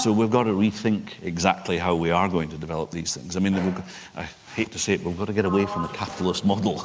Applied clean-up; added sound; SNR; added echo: none; Sliding door; 16 dB; none.